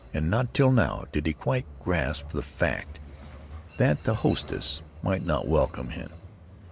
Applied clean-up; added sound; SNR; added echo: none; Train; 16 dB; none.